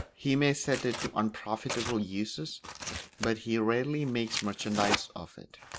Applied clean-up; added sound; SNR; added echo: none; Tearing; 8 dB; none.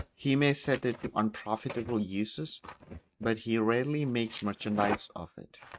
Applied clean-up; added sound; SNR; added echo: neural mask model RNNoise.